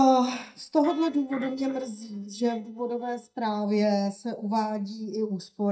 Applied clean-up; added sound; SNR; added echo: neural mask model DeepFilterNet 3.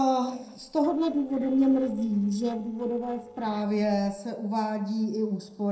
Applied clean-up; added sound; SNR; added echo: neural separator model SepFormer DNS4.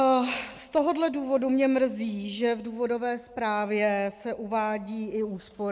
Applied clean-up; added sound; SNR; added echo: none; none; none; none.